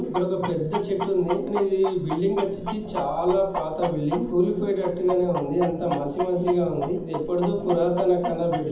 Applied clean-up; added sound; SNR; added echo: none; Chicken, rooster; 10 dB; reverberation time 0.8 s.